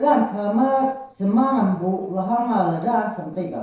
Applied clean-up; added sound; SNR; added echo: neural separator model SepFormer DNS4.